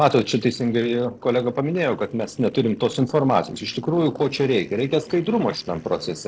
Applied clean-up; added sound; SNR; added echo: neural separator model SepFormer DNS4.